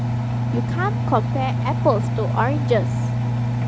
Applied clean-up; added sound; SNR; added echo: none; Engine; -4 dB; none.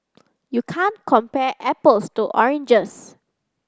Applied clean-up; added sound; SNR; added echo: none; none; none; none.